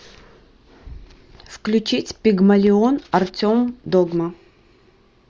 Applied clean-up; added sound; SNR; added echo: none; none; none; none.